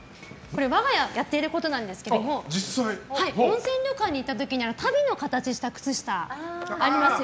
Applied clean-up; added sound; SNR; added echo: none; none; none; none.